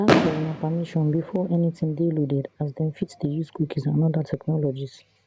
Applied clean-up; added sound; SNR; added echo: none; Fireworks; 5 dB; none.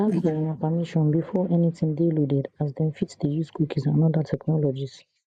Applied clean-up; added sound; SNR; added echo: neural mask model Resemble Enhance denoiser.